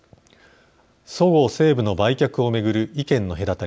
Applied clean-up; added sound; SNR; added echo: none; none; none; none.